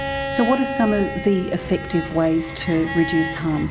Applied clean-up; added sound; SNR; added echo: none; Bowed string instrument; 8 dB; none.